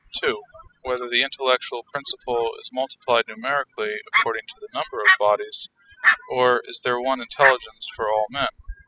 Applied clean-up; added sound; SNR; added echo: classical method spectral subtraction.